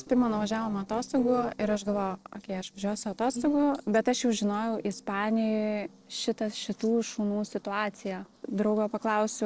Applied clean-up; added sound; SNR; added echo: neural separator model SepFormer DNS4.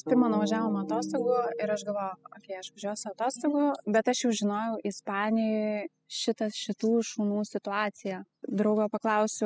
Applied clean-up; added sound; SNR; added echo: classical method spectral subtraction.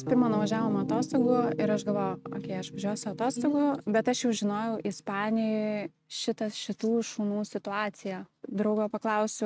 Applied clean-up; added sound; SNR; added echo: neural mask model RNNoise.